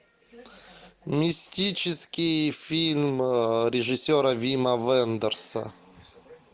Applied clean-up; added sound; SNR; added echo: none; none; none; none.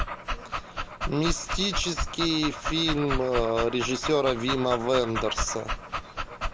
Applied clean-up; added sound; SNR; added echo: none; Dog; 4 dB; none.